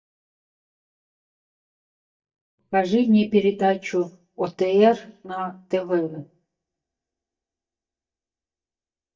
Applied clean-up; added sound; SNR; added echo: neural mask model DeepFilterNet 3.